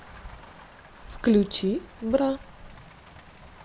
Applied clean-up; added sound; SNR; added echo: none; Rain; 18 dB; none.